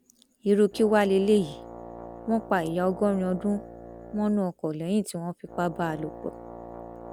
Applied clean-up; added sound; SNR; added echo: none; Brass instrument; 16 dB; none.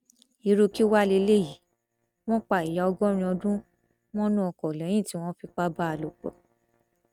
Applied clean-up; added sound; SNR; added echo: neural mask model RNNoise.